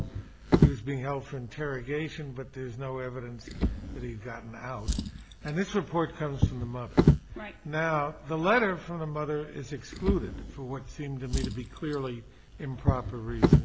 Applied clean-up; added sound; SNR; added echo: none; Drawer open or close; -2 dB; none.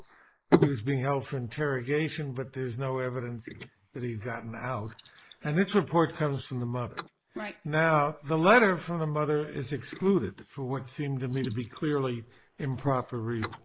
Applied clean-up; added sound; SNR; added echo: neural mask model Resemble Enhance denoiser.